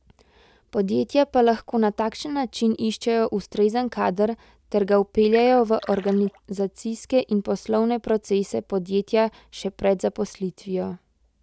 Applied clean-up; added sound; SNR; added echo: none; Splash, splatter; 20 dB; none.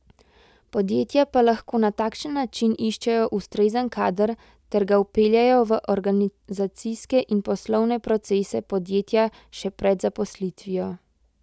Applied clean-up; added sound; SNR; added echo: none; none; none; none.